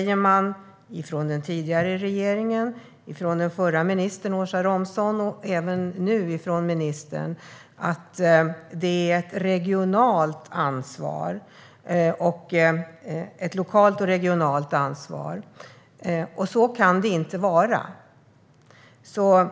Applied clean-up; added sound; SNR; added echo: none; none; none; none.